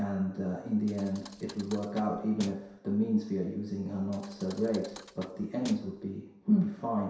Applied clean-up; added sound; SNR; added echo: none; Thump, thud; 18 dB; reverberation time 0.7 s.